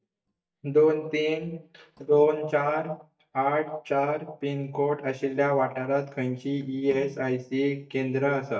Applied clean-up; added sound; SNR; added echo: neural mask model DeepFilterNet 3.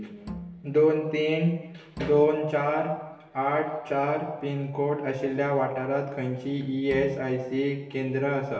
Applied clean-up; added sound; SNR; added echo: none; Bowed string instrument; 17 dB; reverberation time 1.0 s.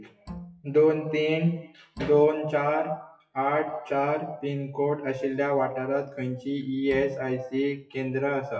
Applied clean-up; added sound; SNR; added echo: classical method WPE with log-MMSE.